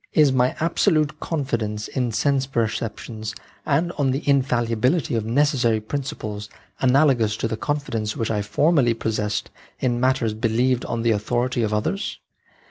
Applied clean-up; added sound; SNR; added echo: none; none; none; none.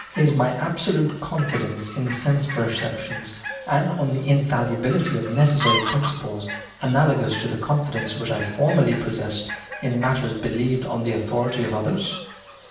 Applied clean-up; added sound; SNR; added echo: none; Fowl; 10 dB; reverberation time 0.6 s.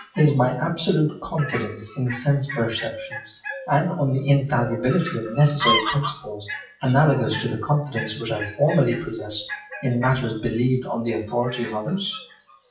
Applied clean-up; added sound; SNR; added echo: classical method WPE with log-MMSE.